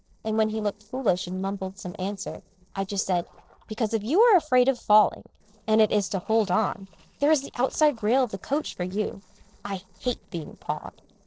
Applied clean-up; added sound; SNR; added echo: neural separator model SepFormer DNS4.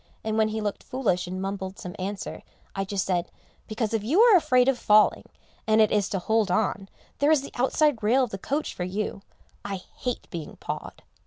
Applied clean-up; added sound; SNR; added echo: none; none; none; none.